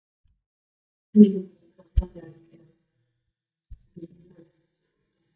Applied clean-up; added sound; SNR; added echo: neural mask model DeepFilterNet 3.